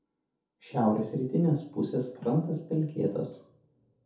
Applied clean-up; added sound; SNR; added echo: none; none; none; reverberation time 0.5 s.